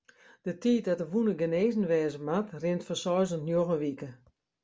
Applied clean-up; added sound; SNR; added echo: none; none; none; none.